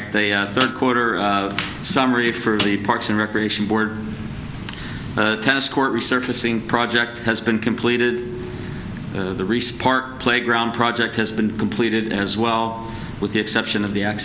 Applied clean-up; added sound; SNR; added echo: none; Snare drum; 13 dB; none.